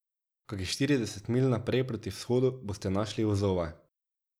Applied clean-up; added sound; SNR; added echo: none; none; none; none.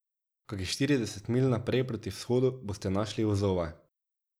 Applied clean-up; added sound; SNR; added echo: none; Breathing; 18 dB; none.